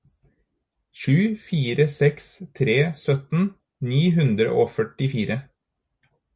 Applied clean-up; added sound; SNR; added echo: none; none; none; none.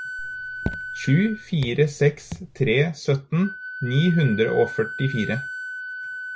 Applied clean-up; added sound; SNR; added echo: none; Raindrop / Drip + Wind instrument, woodwind instrument; 10 dB; none.